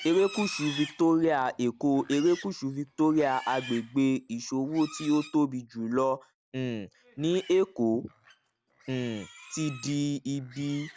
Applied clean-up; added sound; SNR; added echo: none; Livestock, farm animals, working animals; 17 dB; none.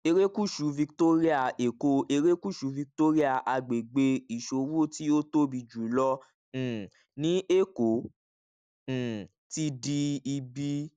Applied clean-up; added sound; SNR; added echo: none; none; none; none.